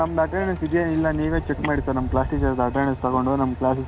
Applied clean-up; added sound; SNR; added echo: none; Train + Microwave oven; 8 dB; none.